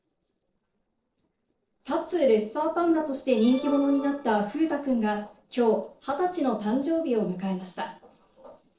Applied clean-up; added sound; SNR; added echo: neural separator model SepFormer DNS4.